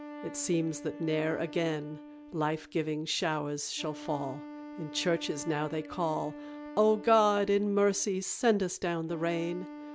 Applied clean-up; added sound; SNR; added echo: none; Wind instrument, woodwind instrument; 14 dB; none.